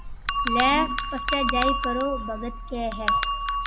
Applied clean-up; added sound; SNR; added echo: none; Bell; -2 dB; none.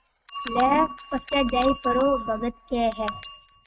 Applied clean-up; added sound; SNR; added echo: neural mask model RNNoise.